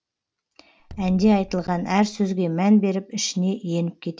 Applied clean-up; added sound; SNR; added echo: none; Bass drum; 20 dB; none.